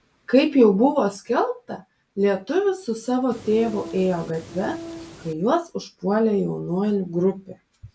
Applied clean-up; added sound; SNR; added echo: none; Train; 14 dB; none.